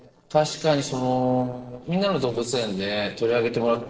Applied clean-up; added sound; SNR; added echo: neural separator model SepFormer DNS4.